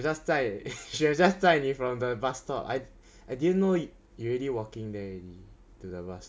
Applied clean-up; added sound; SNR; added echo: none; none; none; none.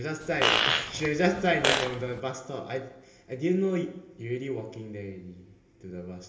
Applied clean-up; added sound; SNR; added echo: none; Fart; -2 dB; reverberation time 0.8 s.